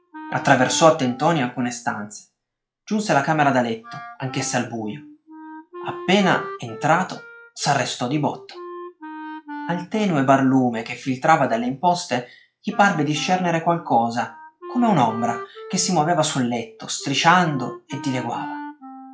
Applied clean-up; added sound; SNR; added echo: classical method log-MMSE.